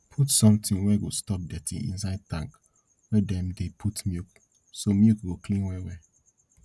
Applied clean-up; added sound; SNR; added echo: none; none; none; none.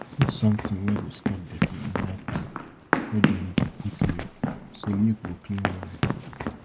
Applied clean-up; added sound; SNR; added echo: none; Run; -1 dB; none.